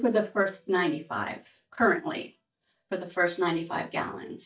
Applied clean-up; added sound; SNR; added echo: neural mask model DeepFilterNet 3.